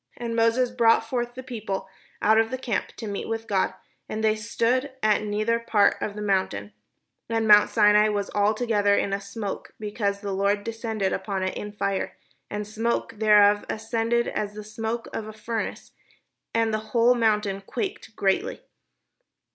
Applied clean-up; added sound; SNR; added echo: none; none; none; none.